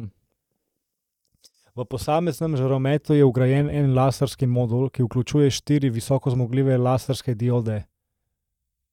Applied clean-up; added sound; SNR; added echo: neural mask model DeepFilterNet 3.